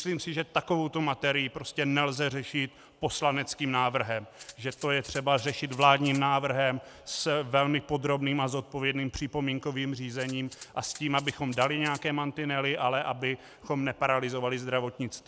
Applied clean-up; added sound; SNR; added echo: none; Rattle (instrument); 20 dB; none.